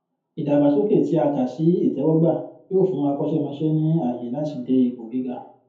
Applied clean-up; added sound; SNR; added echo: none; none; none; reverberation time 0.5 s.